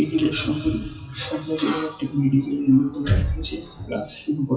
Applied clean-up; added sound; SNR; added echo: classical method WPE with log-MMSE.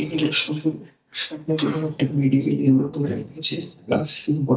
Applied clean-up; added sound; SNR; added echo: neural mask model DeepFilterNet 3.